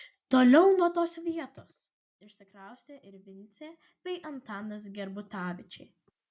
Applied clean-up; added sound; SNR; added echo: none; none; none; none.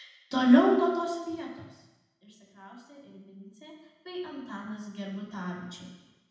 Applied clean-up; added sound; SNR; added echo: none; none; none; reverberation time 1.0 s.